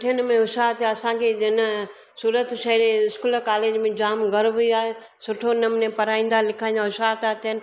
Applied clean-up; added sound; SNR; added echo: none; none; none; none.